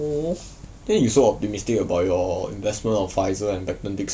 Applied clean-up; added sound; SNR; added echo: none; none; none; none.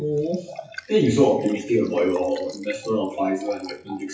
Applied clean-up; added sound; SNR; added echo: classical method WPE with log-MMSE.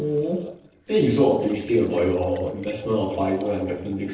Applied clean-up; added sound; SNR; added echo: neural separator model SepFormer DNS4.